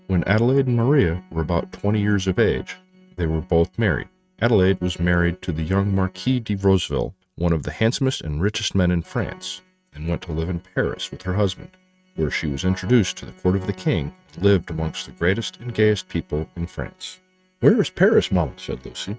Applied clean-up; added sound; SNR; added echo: neural mask model RNNoise.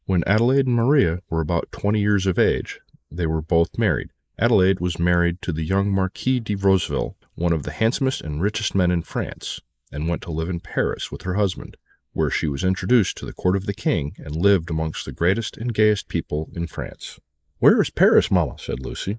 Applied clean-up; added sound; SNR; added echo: neural mask model Resemble Enhance denoiser.